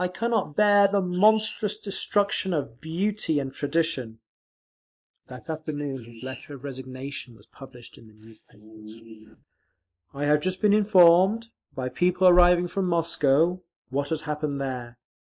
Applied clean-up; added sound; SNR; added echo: neural mask model Resemble Enhance denoiser.